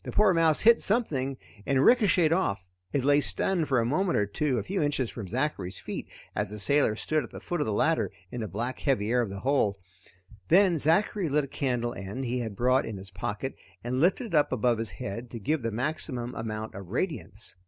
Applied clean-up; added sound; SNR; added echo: none; none; none; none.